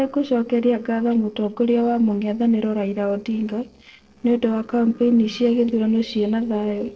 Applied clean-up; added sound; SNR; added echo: neural separator model SepFormer DNS4.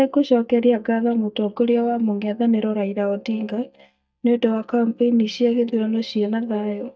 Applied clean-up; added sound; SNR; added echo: neural mask model DeepFilterNet 3.